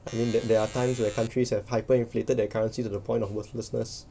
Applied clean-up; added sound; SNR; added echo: none; Alarm; 16 dB; none.